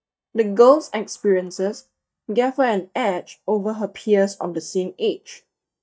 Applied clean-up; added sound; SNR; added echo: neural mask model DeepFilterNet 3.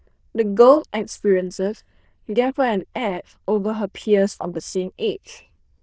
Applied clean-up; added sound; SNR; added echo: neural diffusion model UNIVERSE++.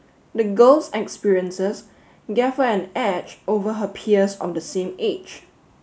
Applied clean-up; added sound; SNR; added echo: none; none; none; none.